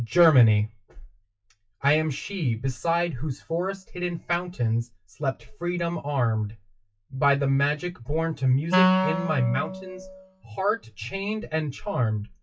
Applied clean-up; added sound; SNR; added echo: classical method WPE with log-MMSE.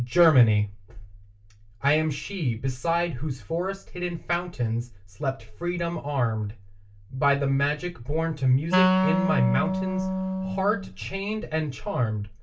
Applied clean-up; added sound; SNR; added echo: none; Wind instrument, woodwind instrument; -1 dB; reverberation time 0.2 s.